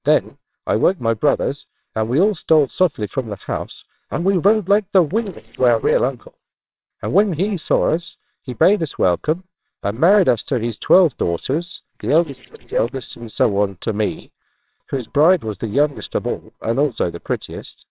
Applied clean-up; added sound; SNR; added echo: neural separator model SepFormer WHAMR!.